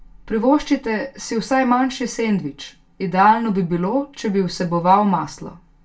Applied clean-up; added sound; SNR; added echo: none; none; none; reverberation time 0.2 s.